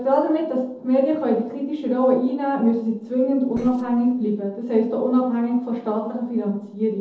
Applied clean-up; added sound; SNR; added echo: neural separator model SepFormer DNS4.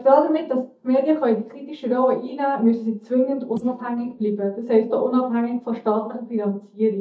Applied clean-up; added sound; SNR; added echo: neural mask model DeepFilterNet 3.